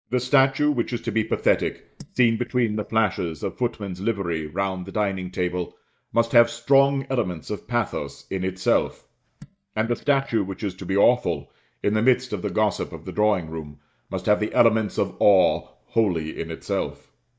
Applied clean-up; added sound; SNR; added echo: neural mask model DeepFilterNet 3.